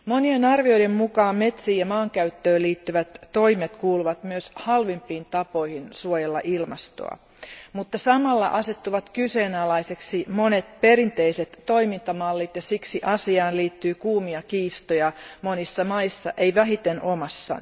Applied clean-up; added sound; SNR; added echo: none; none; none; none.